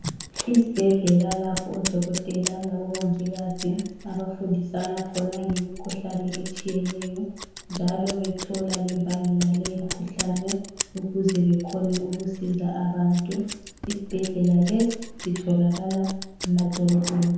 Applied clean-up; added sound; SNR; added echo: none; Scissors; 12 dB; reverberation time 0.9 s.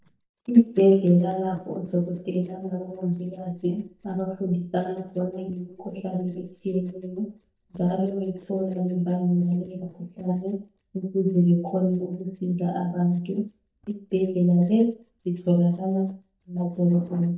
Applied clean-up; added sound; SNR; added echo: neural mask model DeepFilterNet 3.